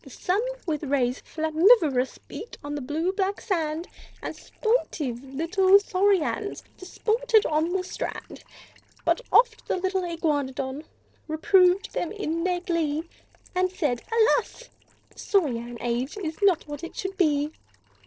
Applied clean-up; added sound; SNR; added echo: neural separator model SepFormer DNS4.